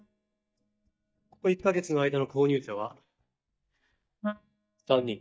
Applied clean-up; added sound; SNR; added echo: neural mask model DeepFilterNet 3.